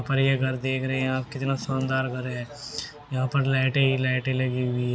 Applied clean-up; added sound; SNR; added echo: none; none; none; none.